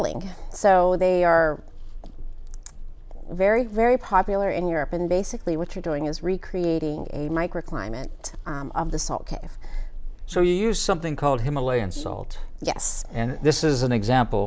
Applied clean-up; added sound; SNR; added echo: none; none; none; none.